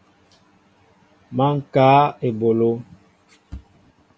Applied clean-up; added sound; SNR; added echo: none; none; none; none.